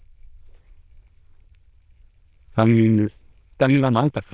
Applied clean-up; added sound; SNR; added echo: neural diffusion model UNIVERSE++.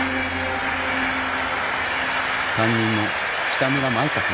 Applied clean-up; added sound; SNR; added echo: none; Train; -3 dB; none.